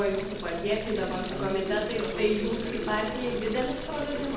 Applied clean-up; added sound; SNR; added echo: none; Water tap, faucet; 11 dB; reverberation time 0.8 s.